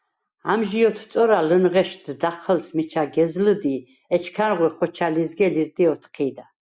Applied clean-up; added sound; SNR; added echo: none; none; none; none.